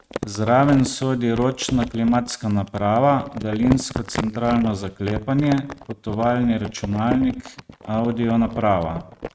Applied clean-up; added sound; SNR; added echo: neural mask model RNNoise.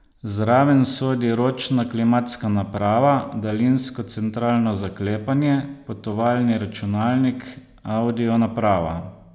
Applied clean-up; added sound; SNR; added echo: none; none; none; none.